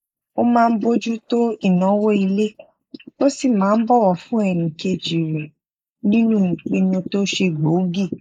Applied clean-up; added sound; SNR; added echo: neural mask model Resemble Enhance denoiser.